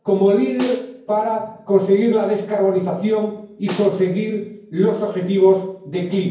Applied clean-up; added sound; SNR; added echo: none; Snare drum; 17 dB; reverberation time 0.9 s.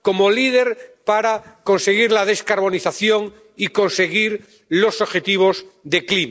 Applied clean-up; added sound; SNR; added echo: none; none; none; none.